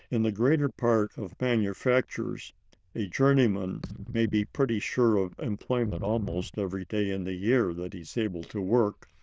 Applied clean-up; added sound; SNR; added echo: neural diffusion model UNIVERSE++.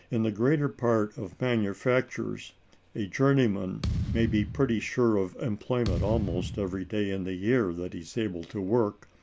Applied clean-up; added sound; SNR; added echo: none; Thump, thud; 5 dB; none.